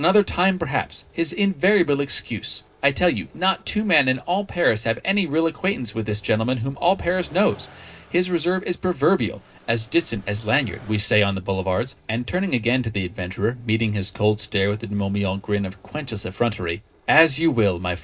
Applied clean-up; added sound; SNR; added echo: neural separator model SepFormer DNS4.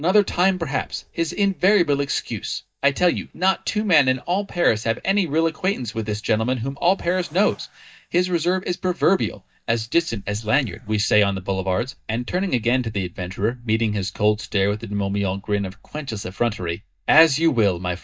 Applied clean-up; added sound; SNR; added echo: neural mask model DeepFilterNet 3.